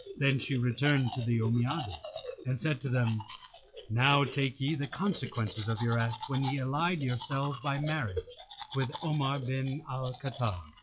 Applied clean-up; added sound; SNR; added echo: classical method WPE with log-MMSE.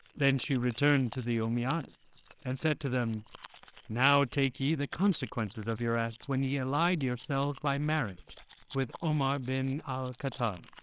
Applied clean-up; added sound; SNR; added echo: neural separator model SepFormer WHAMR!.